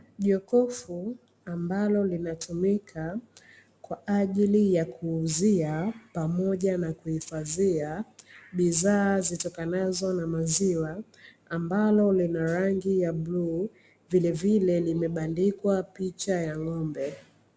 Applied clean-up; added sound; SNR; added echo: none; none; none; none.